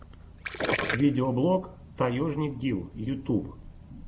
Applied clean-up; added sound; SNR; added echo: none; Gurgling; 7 dB; none.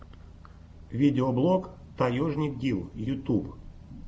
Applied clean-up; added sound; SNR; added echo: none; none; none; none.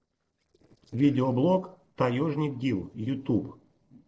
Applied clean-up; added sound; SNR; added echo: neural separator model SepFormer DNS4.